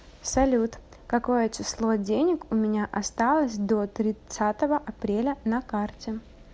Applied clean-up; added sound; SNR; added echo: none; none; none; none.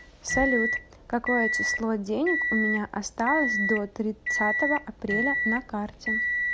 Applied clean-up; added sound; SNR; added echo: none; Microwave oven; 0 dB; none.